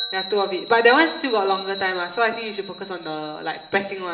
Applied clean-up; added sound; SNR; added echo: none; Bell; 11 dB; reverberation time 1.2 s.